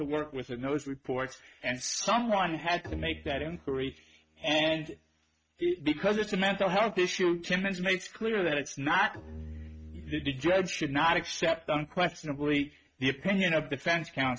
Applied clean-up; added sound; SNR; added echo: neural mask model RNNoise.